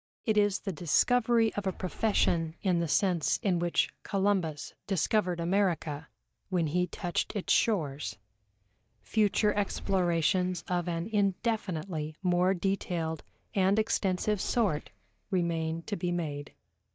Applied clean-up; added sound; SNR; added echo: neural mask model DeepFilterNet 3.